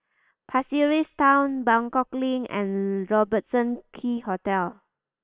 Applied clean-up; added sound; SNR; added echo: neural separator model SepFormer WHAM!.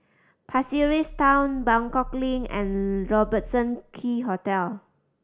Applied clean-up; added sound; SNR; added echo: none; Growling; 13 dB; none.